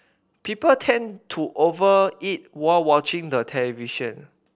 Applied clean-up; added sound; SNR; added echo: none; none; none; none.